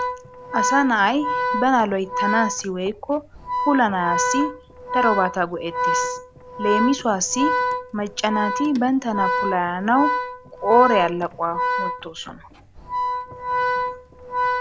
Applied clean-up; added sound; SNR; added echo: none; Organ; 2 dB; none.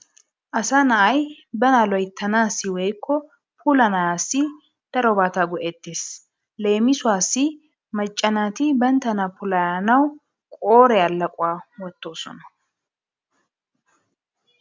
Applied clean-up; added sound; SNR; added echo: none; none; none; none.